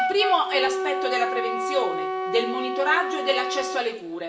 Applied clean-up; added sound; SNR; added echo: none; Wind instrument, woodwind instrument; 2 dB; reverberation time 0.6 s.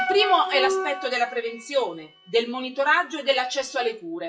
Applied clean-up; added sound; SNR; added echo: classical method WPE with log-MMSE.